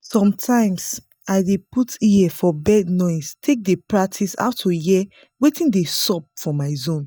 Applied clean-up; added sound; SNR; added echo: neural mask model DeepFilterNet 3.